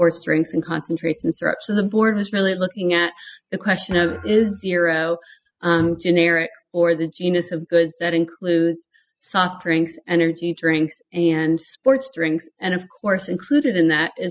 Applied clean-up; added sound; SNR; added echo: classical method spectral subtraction.